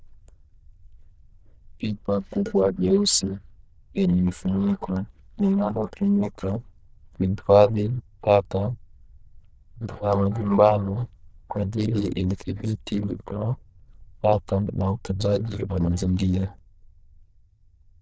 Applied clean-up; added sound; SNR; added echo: neural diffusion model UNIVERSE++.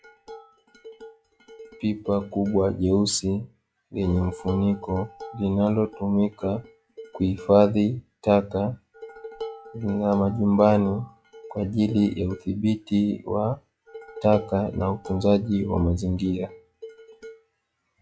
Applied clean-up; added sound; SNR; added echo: classical method log-MMSE.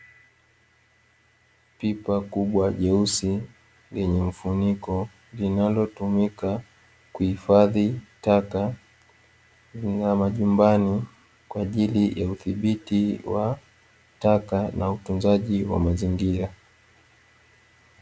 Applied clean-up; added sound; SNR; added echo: none; none; none; none.